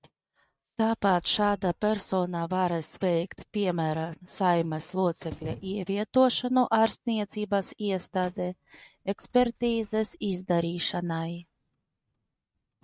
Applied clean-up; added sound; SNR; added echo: neural mask model RNNoise.